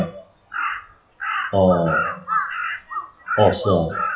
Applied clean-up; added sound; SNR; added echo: classical method WPE with log-MMSE.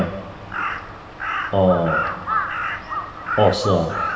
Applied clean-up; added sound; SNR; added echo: none; Crow; 3 dB; reverberation time 2.2 s.